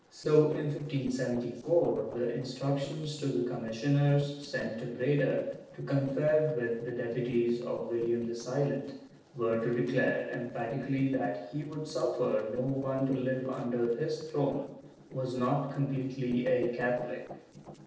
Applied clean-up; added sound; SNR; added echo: neural separator model SepFormer DNS4.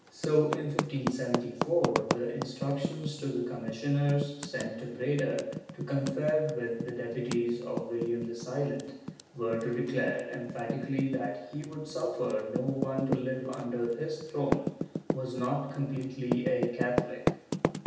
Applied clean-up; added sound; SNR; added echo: none; Typing; 5 dB; reverberation time 0.9 s.